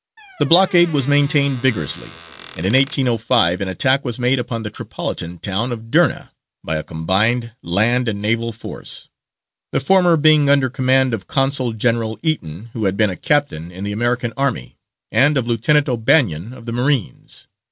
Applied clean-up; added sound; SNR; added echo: none; Squeak; 20 dB; none.